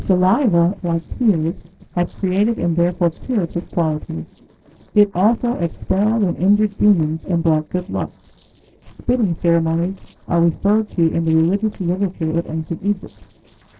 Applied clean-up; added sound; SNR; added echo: neural separator model SepFormer DNS4.